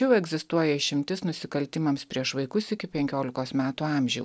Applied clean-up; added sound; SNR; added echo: none; none; none; none.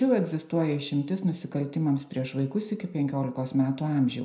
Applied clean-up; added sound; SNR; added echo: none; none; none; reverberation time 0.5 s.